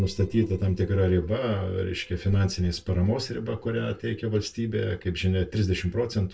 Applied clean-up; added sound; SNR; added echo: neural separator model SepFormer DNS4.